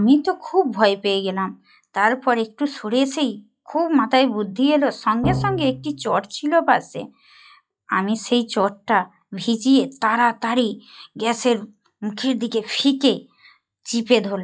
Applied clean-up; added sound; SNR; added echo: classical method log-MMSE.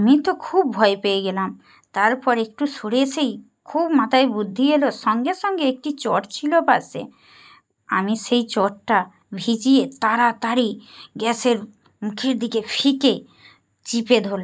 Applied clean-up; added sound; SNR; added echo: neural mask model Resemble Enhance denoiser.